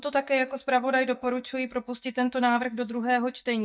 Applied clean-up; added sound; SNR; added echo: neural mask model DeepFilterNet 3.